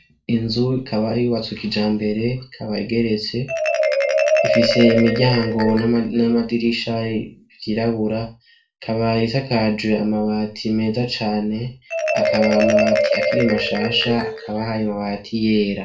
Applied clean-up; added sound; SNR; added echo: none; Marimba, xylophone; 4 dB; reverberation time 0.3 s.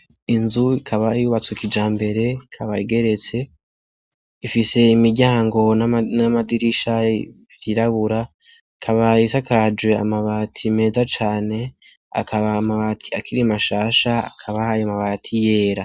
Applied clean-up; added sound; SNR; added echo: none; none; none; none.